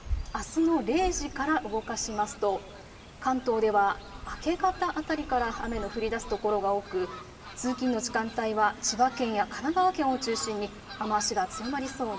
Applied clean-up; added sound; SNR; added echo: none; Fowl; 13 dB; reverberation time 2.2 s.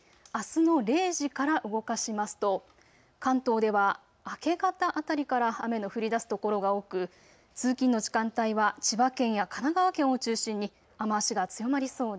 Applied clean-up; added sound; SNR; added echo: none; none; none; none.